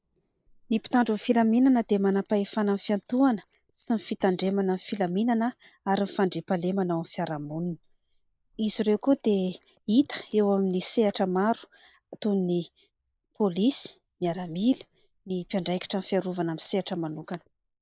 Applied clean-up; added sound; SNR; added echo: neural mask model Resemble Enhance denoiser.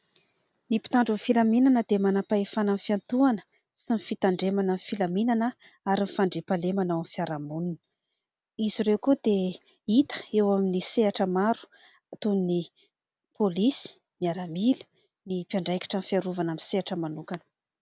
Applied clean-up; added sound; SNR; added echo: none; none; none; none.